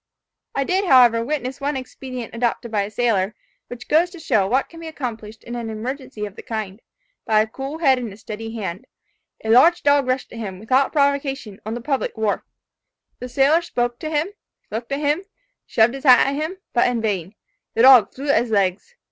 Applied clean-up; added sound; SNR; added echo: none; none; none; none.